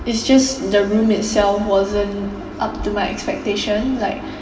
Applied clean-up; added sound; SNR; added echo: none; none; none; reverberation time 2.1 s.